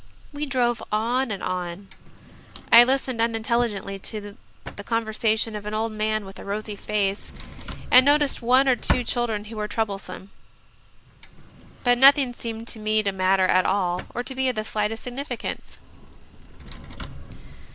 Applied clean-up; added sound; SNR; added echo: none; Drawer open or close; 11 dB; none.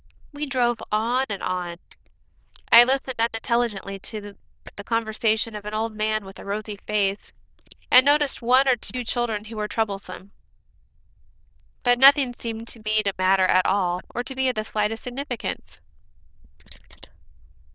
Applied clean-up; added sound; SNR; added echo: neural diffusion model UNIVERSE++.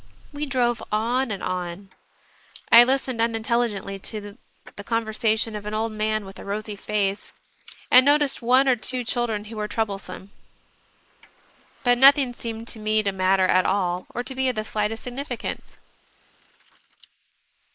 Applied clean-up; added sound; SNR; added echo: neural mask model Resemble Enhance denoiser.